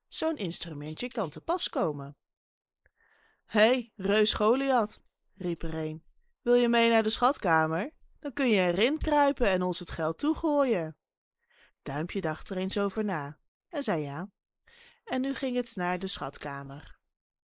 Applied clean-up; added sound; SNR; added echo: neural mask model Resemble Enhance denoiser.